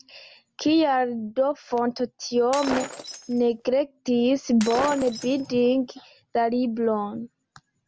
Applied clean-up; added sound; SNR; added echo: none; Shatter; 10 dB; none.